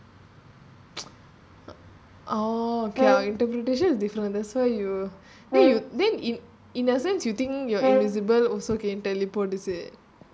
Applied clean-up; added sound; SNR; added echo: none; Brass instrument; 1 dB; none.